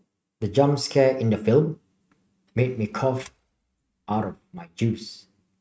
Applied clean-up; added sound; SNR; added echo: neural mask model RNNoise.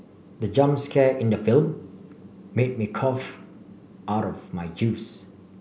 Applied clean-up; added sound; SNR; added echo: none; none; none; none.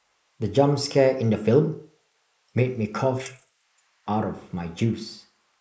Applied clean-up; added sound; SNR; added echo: neural mask model Resemble Enhance denoiser.